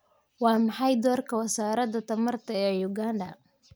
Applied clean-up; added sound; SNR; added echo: none; none; none; none.